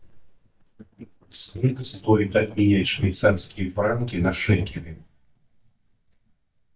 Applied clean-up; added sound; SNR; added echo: neural mask model DeepFilterNet 3.